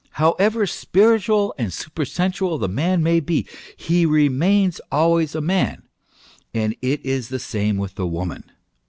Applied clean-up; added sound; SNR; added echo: none; none; none; none.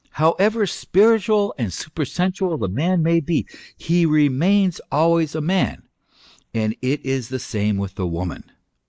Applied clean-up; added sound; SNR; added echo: neural mask model Resemble Enhance denoiser.